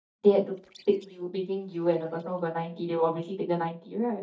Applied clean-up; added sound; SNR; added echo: neural mask model DeepFilterNet 3.